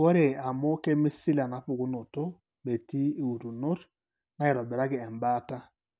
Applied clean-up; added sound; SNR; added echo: none; none; none; none.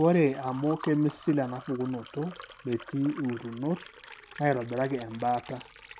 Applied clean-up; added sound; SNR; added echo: none; Liquid; 18 dB; none.